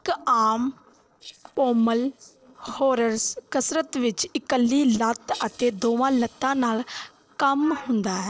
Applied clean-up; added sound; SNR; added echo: neural separator model SepFormer DNS4.